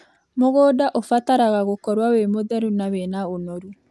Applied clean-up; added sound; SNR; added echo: none; none; none; none.